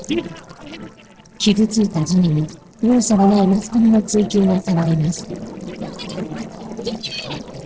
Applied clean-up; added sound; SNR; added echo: neural separator model SepFormer DNS4.